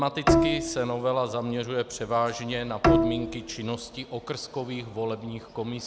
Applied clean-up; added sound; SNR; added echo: none; Bowed string instrument; -3 dB; none.